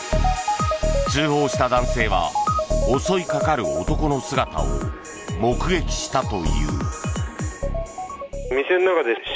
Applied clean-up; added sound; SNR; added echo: none; none; none; none.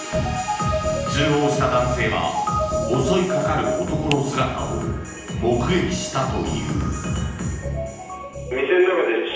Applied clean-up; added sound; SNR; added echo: none; Finger snapping; 13 dB; reverberation time 0.9 s.